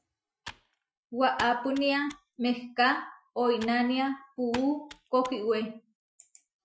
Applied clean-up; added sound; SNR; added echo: classical method Wiener filter.